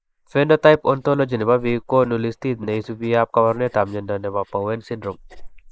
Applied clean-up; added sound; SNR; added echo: neural mask model Resemble Enhance denoiser.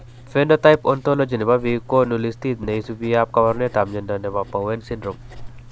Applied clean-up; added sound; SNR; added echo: none; Writing; 18 dB; none.